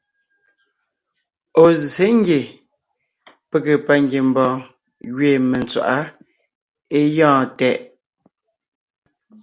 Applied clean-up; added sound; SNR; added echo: none; none; none; none.